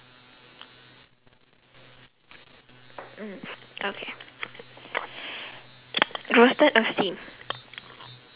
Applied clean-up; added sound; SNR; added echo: none; none; none; none.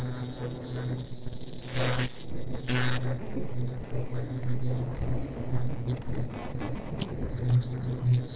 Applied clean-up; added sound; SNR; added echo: neural separator model SepFormer DNS4.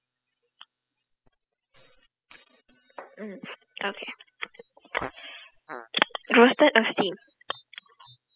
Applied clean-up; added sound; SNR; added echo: classical method spectral subtraction.